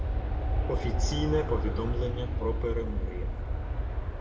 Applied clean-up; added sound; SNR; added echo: none; Aircraft; -5 dB; reverberation time 0.8 s.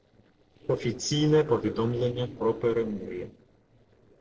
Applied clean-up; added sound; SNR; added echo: neural separator model SepFormer DNS4.